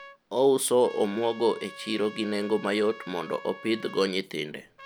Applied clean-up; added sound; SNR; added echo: none; Trumpet; 19 dB; none.